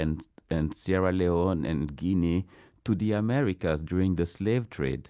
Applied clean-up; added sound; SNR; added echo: none; none; none; none.